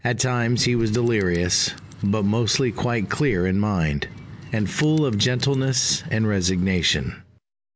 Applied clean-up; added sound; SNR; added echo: none; Whoosh, swoosh, swish + Bird; 19 dB; none.